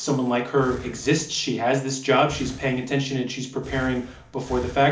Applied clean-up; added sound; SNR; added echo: none; Breathing; 17 dB; reverberation time 0.4 s.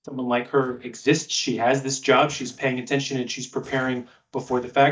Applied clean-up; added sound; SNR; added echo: neural mask model DeepFilterNet 3.